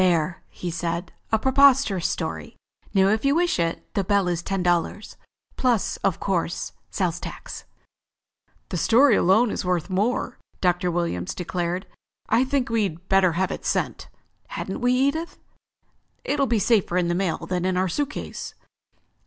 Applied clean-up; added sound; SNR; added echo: none; none; none; none.